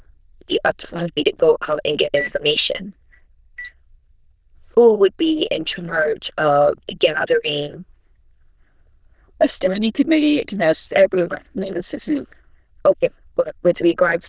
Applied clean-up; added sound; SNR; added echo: neural diffusion model UNIVERSE++.